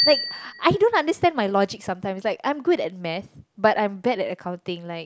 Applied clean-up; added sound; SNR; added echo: none; Bicycle bell; 10 dB; none.